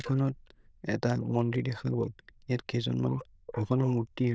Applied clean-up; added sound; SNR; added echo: neural diffusion model UNIVERSE++.